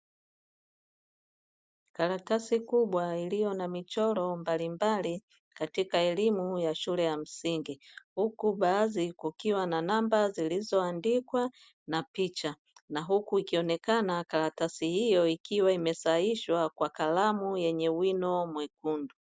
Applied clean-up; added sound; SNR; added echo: none; none; none; none.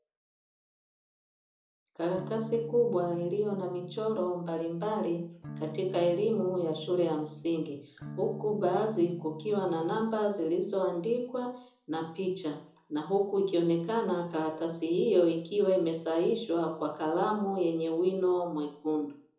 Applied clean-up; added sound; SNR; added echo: none; Electric guitar / Strum; 13 dB; reverberation time 0.5 s.